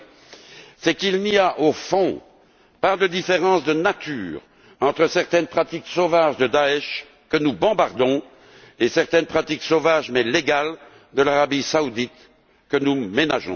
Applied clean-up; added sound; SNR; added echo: none; none; none; none.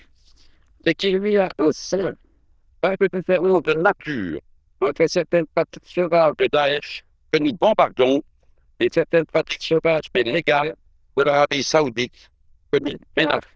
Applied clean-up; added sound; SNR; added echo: neural diffusion model UNIVERSE++.